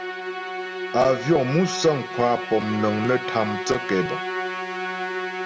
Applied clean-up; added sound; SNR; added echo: none; Musical instrument; 6 dB; none.